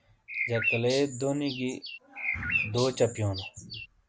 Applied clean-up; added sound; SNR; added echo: none; Bird; 4 dB; none.